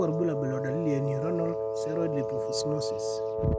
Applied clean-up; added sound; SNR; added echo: none; Wind instrument, woodwind instrument; 0 dB; none.